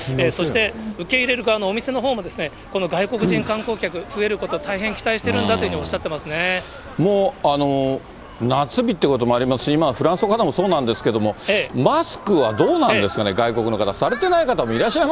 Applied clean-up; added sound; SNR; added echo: none; Human group actions; 17 dB; none.